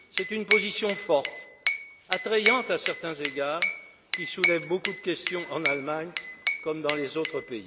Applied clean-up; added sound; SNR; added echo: none; Glass / Bell; 2 dB; none.